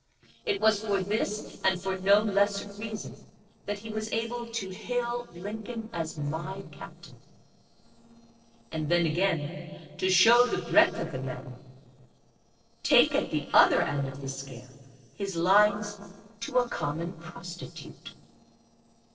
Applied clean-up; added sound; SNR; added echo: neural separator model SepFormer DNS4.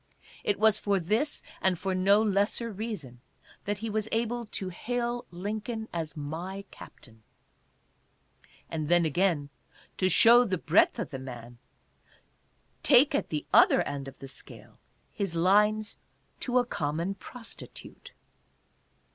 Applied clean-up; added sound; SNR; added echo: none; none; none; none.